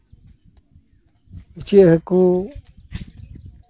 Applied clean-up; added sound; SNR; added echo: none; none; none; none.